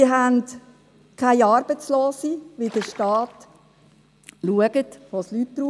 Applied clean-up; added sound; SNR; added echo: none; Water / Splash, splatter; 18 dB; none.